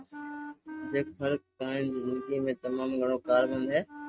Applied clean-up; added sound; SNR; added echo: neural mask model RNNoise.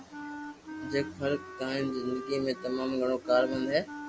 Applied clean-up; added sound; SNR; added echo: none; Wind instrument, woodwind instrument; 10 dB; none.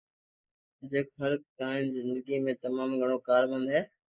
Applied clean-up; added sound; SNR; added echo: neural mask model Resemble Enhance denoiser.